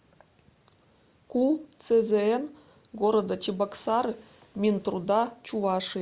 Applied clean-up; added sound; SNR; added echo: none; none; none; none.